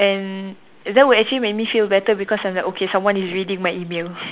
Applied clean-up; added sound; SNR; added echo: none; none; none; none.